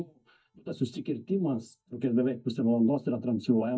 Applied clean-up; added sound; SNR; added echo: neural mask model DeepFilterNet 3.